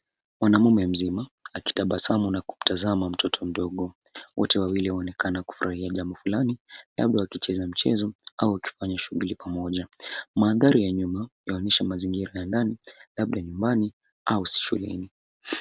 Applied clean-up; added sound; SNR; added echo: none; none; none; none.